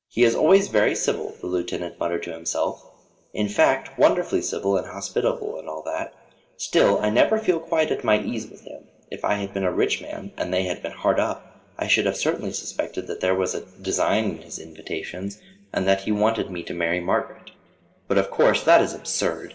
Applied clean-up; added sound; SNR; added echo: none; none; none; reverberation time 1.1 s.